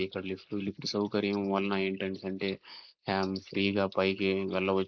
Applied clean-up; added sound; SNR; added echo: neural mask model Resemble Enhance denoiser.